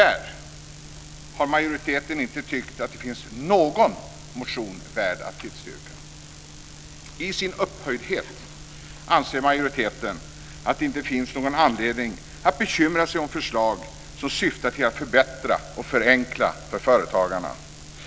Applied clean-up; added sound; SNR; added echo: none; none; none; none.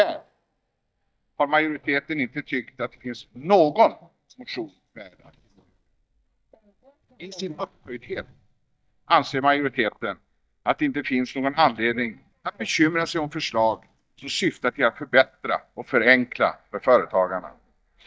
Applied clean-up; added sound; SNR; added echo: neural mask model DeepFilterNet 3.